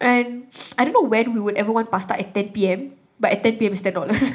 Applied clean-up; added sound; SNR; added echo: none; none; none; reverberation time 0.4 s.